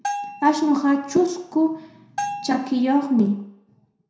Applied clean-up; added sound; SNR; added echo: none; Bell; 12 dB; reverberation time 0.6 s.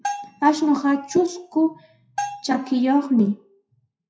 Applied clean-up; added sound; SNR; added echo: classical method WPE with log-MMSE.